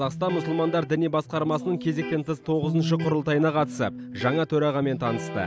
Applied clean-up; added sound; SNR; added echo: none; Electric guitar; 8 dB; none.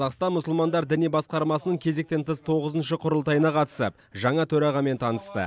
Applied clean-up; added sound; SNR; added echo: none; none; none; none.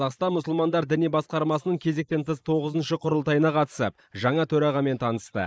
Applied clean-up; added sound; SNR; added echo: neural mask model Resemble Enhance denoiser.